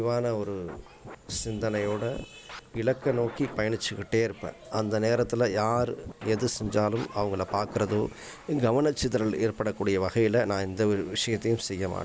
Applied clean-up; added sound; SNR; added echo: none; Scratching (performance technique); 15 dB; none.